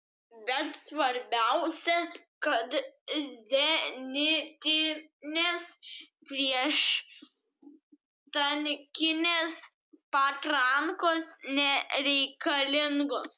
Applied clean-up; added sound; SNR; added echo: none; none; none; none.